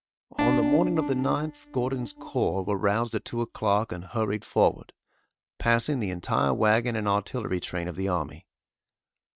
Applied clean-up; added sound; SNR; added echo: neural mask model RNNoise.